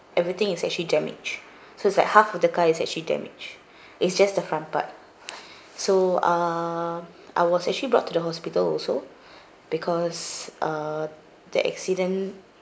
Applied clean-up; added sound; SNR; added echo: none; none; none; none.